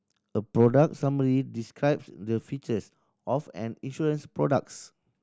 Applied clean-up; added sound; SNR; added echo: none; none; none; none.